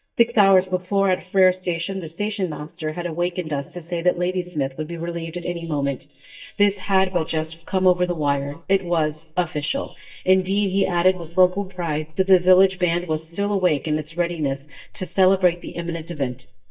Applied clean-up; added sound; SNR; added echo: neural mask model DeepFilterNet 3.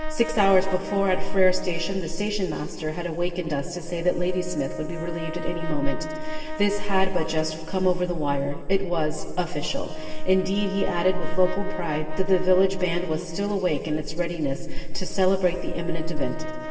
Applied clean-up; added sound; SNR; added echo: none; Brass instrument; 15 dB; reverberation time 2.7 s.